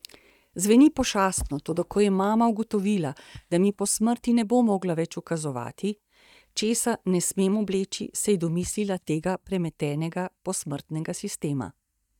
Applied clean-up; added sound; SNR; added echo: neural mask model DeepFilterNet 3.